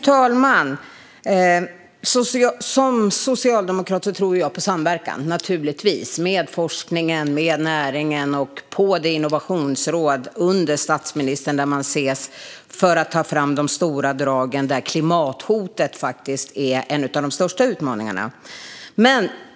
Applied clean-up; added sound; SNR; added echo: none; none; none; none.